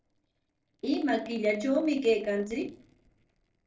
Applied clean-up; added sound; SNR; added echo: neural separator model SepFormer DNS4.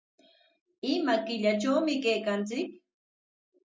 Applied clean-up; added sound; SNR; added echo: none; none; none; none.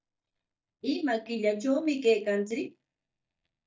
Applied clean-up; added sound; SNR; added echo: neural mask model DeepFilterNet 3.